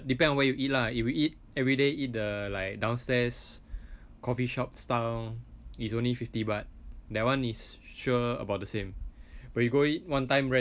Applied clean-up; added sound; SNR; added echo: none; none; none; none.